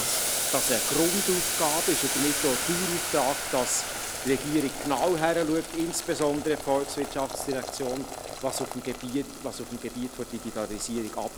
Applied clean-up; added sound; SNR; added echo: none; Boiling; 3 dB; none.